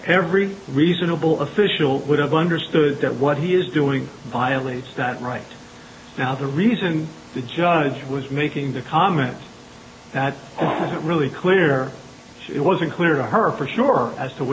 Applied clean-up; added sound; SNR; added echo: none; none; none; none.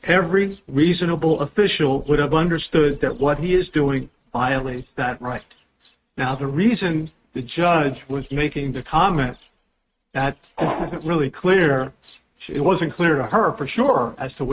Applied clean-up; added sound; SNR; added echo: neural mask model RNNoise.